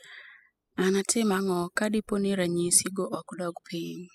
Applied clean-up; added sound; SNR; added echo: classical method spectral subtraction.